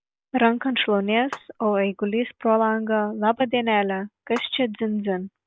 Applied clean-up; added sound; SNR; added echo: none; Clapping; 15 dB; none.